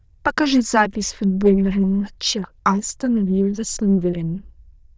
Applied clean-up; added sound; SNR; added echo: neural diffusion model UNIVERSE++.